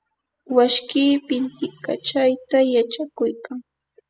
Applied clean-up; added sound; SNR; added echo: classical method spectral subtraction.